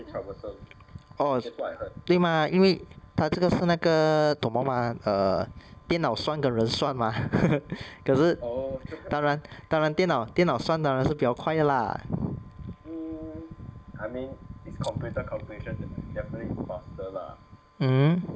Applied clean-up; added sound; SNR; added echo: none; none; none; none.